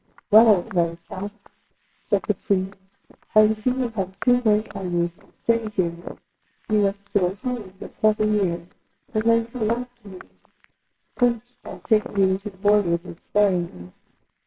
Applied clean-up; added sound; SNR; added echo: neural separator model SepFormer WHAMR!.